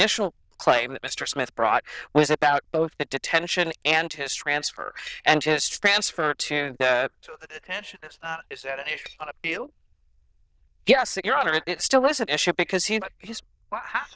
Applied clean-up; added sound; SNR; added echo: neural diffusion model UNIVERSE++.